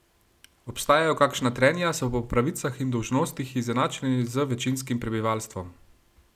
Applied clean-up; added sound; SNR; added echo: none; none; none; none.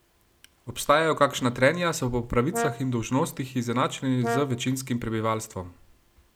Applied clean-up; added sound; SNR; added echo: none; Brass instrument; 10 dB; none.